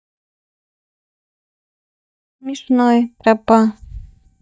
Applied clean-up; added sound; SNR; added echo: neural mask model DeepFilterNet 3.